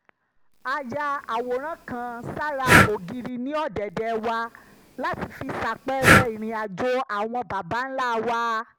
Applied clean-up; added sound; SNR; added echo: none; Breathing; -3 dB; none.